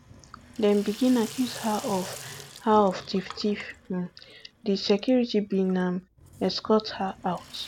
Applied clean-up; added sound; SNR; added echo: none; Sink (filling or washing); 18 dB; none.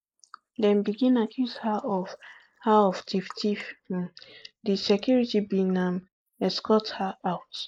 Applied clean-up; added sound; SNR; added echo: neural mask model Resemble Enhance denoiser.